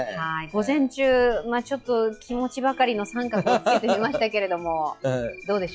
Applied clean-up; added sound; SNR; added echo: classical method log-MMSE.